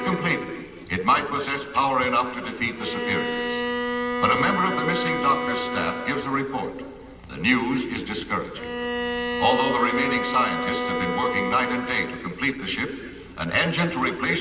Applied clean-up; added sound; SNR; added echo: none; Bowed string instrument; 5 dB; reverberation time 2.0 s.